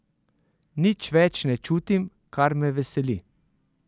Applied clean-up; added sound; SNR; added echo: none; none; none; none.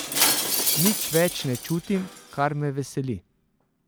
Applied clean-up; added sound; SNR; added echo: none; Shatter; 0 dB; none.